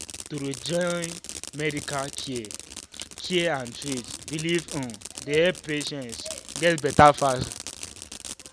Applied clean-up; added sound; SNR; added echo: none; Fireworks; 11 dB; none.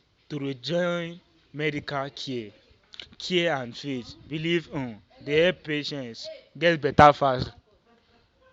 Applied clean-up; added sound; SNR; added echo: none; none; none; none.